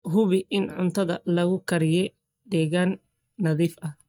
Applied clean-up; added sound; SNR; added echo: neural mask model DeepFilterNet 3.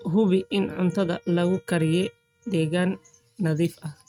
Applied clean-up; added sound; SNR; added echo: neural mask model RNNoise.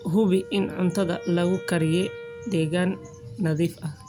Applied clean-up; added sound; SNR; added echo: none; Wind instrument, woodwind instrument; 15 dB; none.